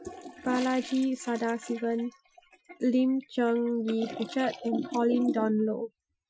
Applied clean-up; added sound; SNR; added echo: classical method Wiener filter.